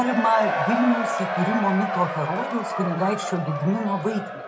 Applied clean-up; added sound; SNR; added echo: none; Crowd / Cheering; 3 dB; reverberation time 0.2 s.